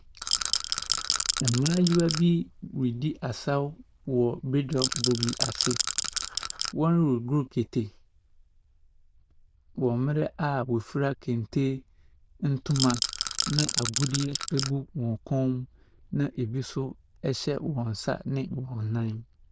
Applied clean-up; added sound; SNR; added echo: neural diffusion model UNIVERSE++.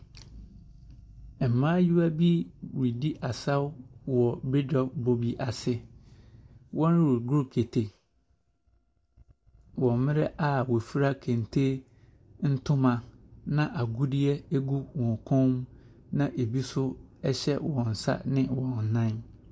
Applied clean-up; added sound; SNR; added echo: none; none; none; none.